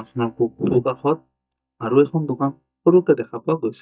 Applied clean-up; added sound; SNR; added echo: neural mask model DeepFilterNet 3.